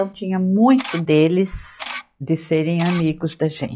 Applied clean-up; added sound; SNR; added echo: classical method log-MMSE.